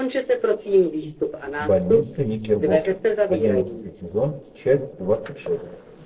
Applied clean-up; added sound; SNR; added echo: neural separator model SepFormer DNS4.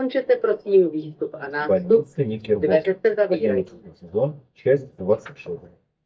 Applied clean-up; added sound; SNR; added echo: neural mask model DeepFilterNet 3.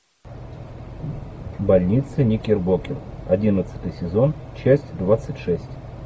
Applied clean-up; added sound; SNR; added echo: none; none; none; none.